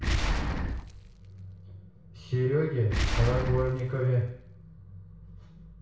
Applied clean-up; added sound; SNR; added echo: none; Boom; 2 dB; reverberation time 0.6 s.